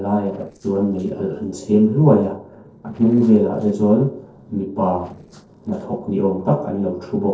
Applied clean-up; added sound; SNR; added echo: neural separator model SepFormer DNS4.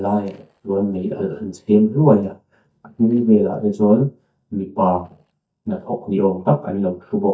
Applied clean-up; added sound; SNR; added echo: neural mask model DeepFilterNet 3.